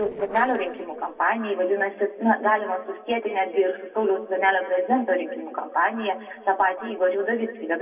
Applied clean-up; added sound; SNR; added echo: neural separator model SepFormer DNS4.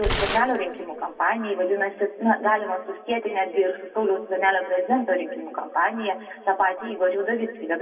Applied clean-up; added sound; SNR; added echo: none; Tearing; 5 dB; reverberation time 1.4 s.